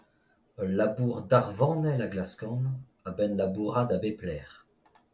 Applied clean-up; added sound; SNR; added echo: none; none; none; none.